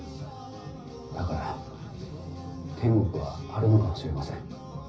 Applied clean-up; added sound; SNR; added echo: none; none; none; reverberation time 0.5 s.